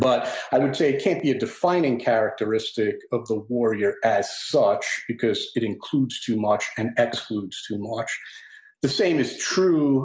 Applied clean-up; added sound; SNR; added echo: none; none; none; none.